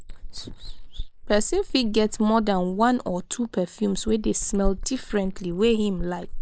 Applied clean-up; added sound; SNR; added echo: neural mask model Resemble Enhance denoiser.